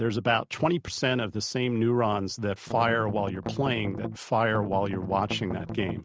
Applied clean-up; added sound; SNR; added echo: neural mask model RNNoise.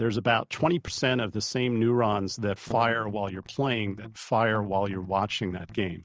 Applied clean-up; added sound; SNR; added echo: neural mask model DeepFilterNet 3.